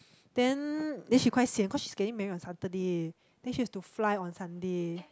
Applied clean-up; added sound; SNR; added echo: none; none; none; none.